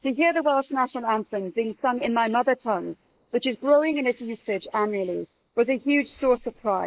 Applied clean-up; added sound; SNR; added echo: neural mask model Resemble Enhance denoiser.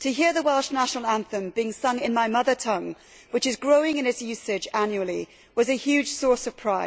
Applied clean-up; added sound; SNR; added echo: none; none; none; none.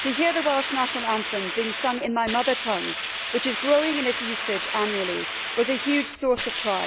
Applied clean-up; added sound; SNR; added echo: none; Hiss; 4 dB; none.